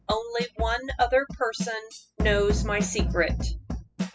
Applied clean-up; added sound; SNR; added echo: classical method spectral subtraction.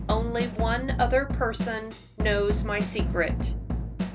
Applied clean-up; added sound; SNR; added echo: none; Drum / Drum kit; 0 dB; none.